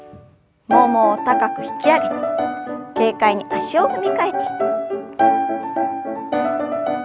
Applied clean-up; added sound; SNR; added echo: none; none; none; none.